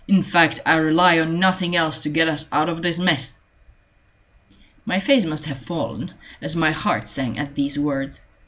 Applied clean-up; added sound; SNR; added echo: none; none; none; none.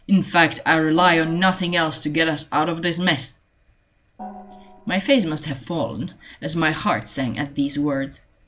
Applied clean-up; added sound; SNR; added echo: neural separator model SepFormer DNS4.